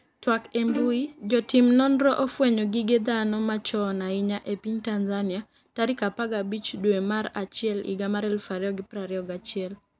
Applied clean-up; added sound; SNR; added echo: none; Bowed string instrument; 11 dB; none.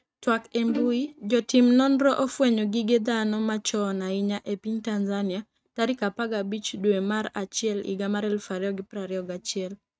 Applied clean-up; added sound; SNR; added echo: neural mask model RNNoise.